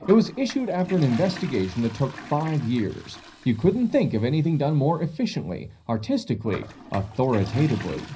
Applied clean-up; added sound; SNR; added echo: none; Toilet flush; 17 dB; reverberation time 0.4 s.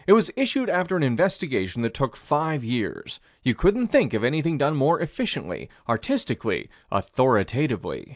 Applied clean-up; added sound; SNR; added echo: none; none; none; none.